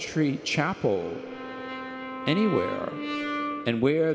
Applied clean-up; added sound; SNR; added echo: none; Brass instrument; 7 dB; none.